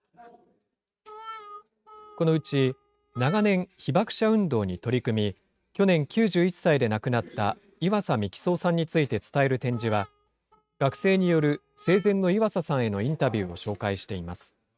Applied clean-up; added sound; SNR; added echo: neural mask model RNNoise.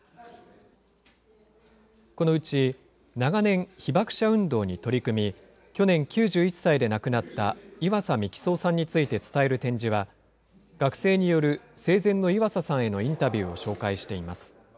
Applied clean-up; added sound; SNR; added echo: none; none; none; none.